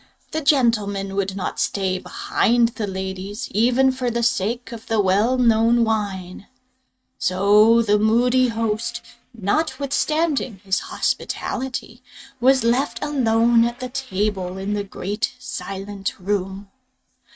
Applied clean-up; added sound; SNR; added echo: neural mask model RNNoise.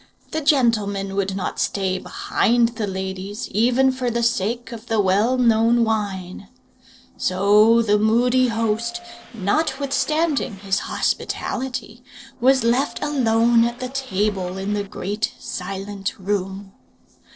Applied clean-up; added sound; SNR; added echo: neural separator model SepFormer DNS4.